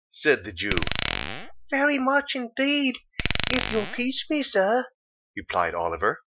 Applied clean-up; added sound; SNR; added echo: classical method Wiener filter.